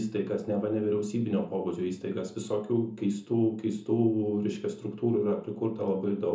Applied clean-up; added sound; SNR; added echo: none; none; none; reverberation time 0.6 s.